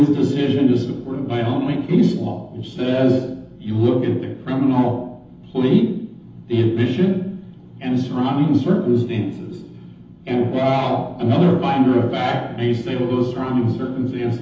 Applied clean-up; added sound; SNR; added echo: none; none; none; reverberation time 0.8 s.